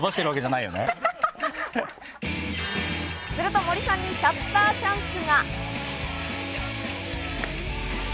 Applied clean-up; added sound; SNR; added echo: none; Mechanisms / Bicycle; 16 dB; none.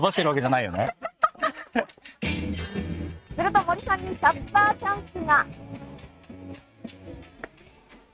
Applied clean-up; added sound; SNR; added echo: neural mask model RNNoise.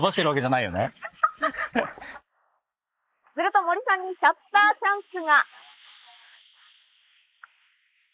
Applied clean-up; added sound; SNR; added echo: neural mask model Resemble Enhance denoiser.